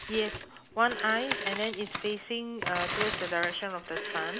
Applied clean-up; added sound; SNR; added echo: none; Coin (dropping) + Telephone; 5 dB; none.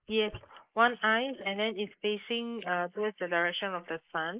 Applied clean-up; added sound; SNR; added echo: neural mask model Resemble Enhance denoiser.